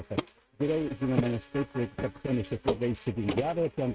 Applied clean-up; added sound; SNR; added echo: neural mask model RNNoise.